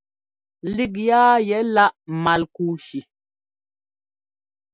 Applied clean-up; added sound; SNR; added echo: none; none; none; none.